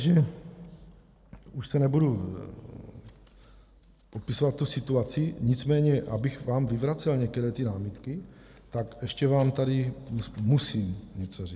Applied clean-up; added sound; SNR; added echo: none; none; none; none.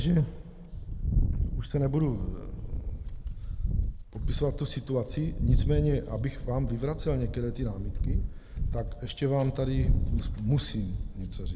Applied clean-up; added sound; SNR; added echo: none; Wind; 0 dB; none.